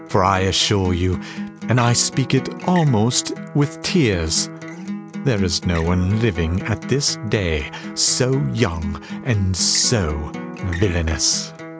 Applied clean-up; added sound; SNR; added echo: none; Acoustic guitar; 11 dB; none.